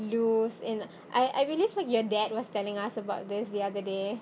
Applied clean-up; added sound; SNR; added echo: none; none; none; none.